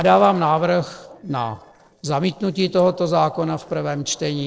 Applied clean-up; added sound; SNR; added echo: neural separator model SepFormer DNS4.